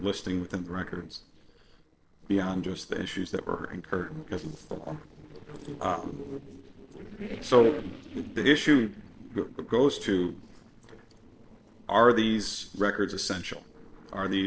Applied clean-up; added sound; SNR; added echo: neural separator model SepFormer DNS4.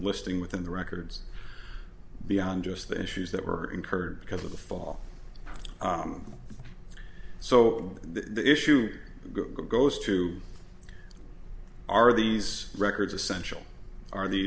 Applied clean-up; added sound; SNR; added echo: none; none; none; none.